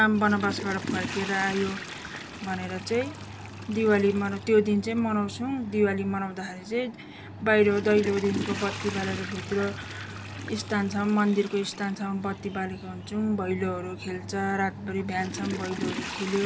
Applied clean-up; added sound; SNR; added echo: none; Toilet flush / Water; 12 dB; none.